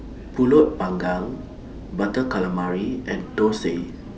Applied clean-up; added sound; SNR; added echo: none; Mechanical fan; 14 dB; none.